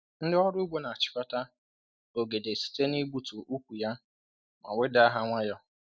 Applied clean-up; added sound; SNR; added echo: none; none; none; none.